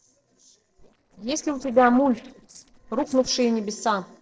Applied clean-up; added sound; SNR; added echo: neural separator model SepFormer DNS4.